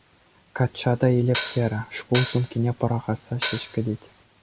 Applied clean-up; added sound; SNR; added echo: none; Hi-hat; 3 dB; none.